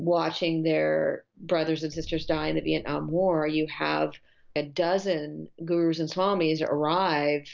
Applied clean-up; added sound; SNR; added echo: none; Boom; 17 dB; none.